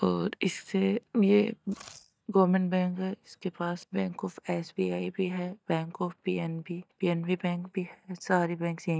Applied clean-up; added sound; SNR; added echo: neural mask model DeepFilterNet 3.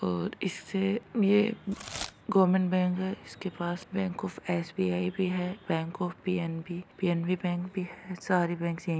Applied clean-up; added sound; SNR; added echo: none; Packing tape, duct tape / Tearing; 16 dB; none.